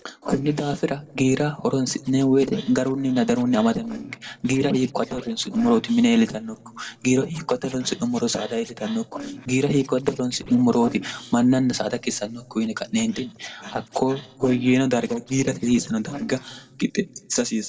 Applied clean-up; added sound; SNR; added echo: neural separator model SepFormer DNS4.